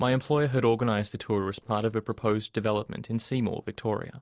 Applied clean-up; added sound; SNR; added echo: neural separator model SepFormer DNS4.